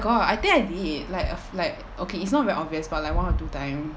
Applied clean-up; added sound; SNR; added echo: none; none; none; none.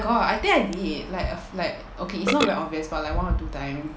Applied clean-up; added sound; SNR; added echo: none; Burping, eructation; 10 dB; reverberation time 0.4 s.